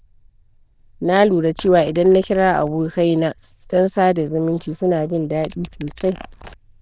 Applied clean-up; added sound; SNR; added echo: neural diffusion model UNIVERSE++.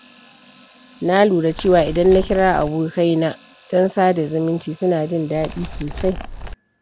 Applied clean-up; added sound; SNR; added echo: none; Alarm / Clock + Animal; 15 dB; none.